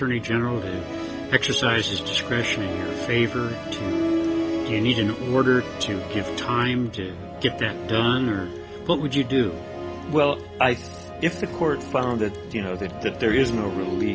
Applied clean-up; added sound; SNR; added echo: none; Musical instrument; 6 dB; none.